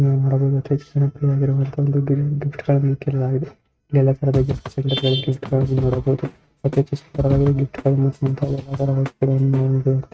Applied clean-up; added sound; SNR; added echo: neural mask model RNNoise.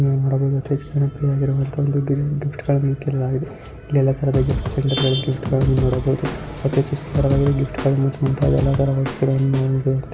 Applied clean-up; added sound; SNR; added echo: none; Snare drum / Drum kit; 7 dB; none.